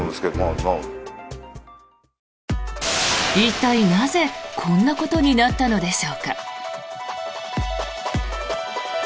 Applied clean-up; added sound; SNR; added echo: none; none; none; none.